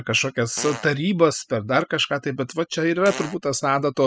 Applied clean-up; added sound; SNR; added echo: classical method spectral subtraction.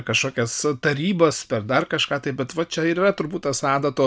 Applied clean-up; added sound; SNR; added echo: none; none; none; none.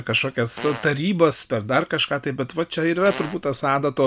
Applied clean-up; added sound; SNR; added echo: none; Fart; 13 dB; none.